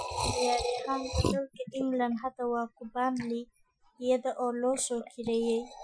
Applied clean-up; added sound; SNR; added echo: classical method Wiener filter.